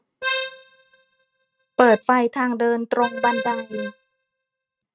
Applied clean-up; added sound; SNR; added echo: neural mask model RNNoise.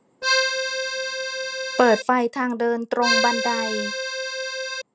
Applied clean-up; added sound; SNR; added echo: none; Accordion; 0 dB; none.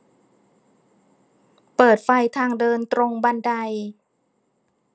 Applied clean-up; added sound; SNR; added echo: none; none; none; none.